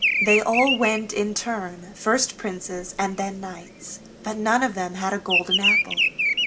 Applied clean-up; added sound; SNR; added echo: none; Bird vocalization, bird call, bird song; 1 dB; none.